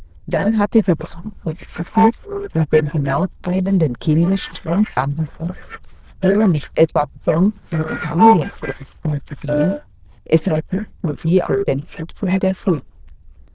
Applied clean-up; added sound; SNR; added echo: neural diffusion model UNIVERSE++.